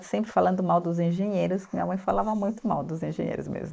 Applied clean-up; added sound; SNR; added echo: neural mask model Resemble Enhance denoiser.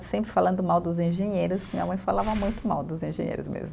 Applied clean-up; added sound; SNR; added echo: none; Breathing; 13 dB; none.